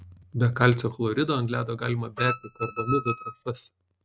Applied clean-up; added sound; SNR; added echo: neural mask model RNNoise.